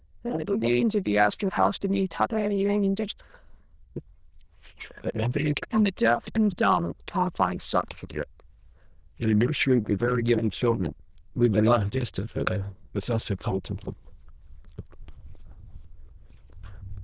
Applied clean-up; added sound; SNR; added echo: neural diffusion model UNIVERSE++.